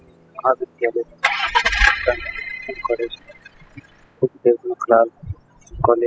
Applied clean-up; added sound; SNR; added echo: classical method spectral subtraction.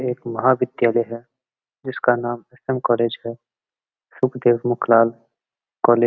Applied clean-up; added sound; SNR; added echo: none; none; none; none.